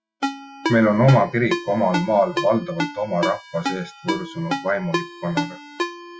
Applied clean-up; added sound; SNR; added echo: classical method Wiener filter.